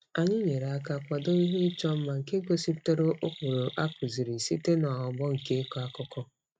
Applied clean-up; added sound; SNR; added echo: neural mask model RNNoise.